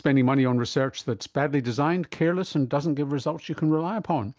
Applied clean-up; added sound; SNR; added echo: none; none; none; none.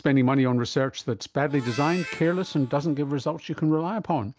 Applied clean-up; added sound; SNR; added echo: none; Harmonica; 18 dB; none.